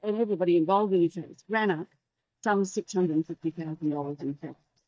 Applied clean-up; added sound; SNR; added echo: neural mask model DeepFilterNet 3.